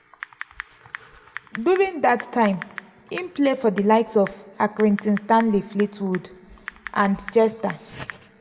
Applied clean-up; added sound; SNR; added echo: none; Typing; 17 dB; reverberation time 1.1 s.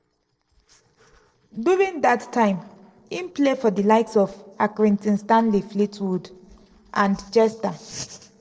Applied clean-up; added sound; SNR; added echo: neural separator model SepFormer DNS4.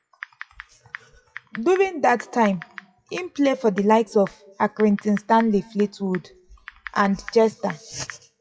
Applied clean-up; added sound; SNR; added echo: classical method WPE with log-MMSE.